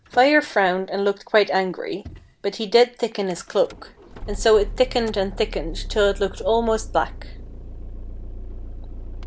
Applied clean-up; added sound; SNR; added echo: none; Idling / Engine starting / Door / Car; 12 dB; none.